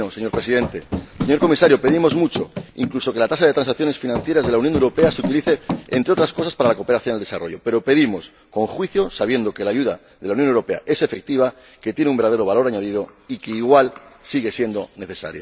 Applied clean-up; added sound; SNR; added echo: none; Run; 8 dB; none.